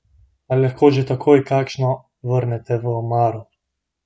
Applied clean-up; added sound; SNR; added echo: none; none; none; none.